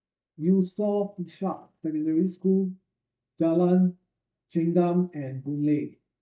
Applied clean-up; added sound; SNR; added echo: neural mask model DeepFilterNet 3.